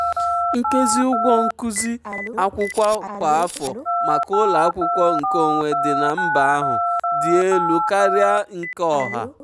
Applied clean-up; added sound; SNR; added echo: none; Telephone; 1 dB; none.